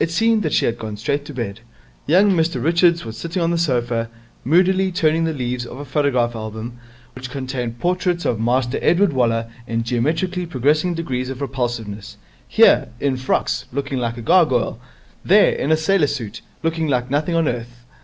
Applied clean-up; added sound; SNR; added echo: none; none; none; none.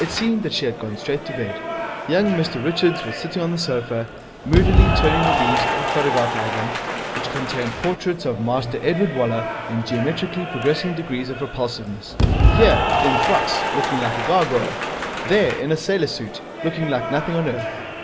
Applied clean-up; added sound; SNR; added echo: none; Applause / Cheering; 0 dB; none.